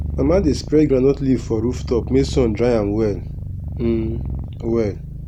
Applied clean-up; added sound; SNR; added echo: none; Purr; 7 dB; none.